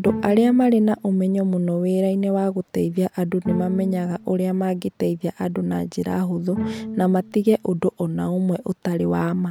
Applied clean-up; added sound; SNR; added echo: none; Bowed string instrument; 13 dB; none.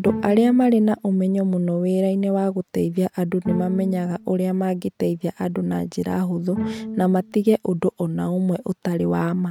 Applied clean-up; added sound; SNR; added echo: neural mask model RNNoise.